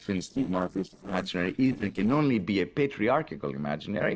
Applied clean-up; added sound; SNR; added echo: neural separator model SepFormer DNS4.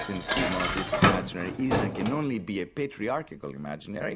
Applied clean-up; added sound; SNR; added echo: none; Dishes, pots, and pans; -2 dB; none.